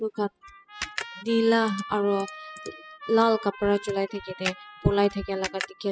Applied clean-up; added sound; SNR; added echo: classical method spectral subtraction.